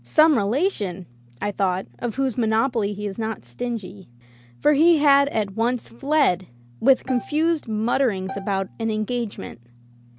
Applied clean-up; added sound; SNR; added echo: none; Bowed string instrument; 16 dB; none.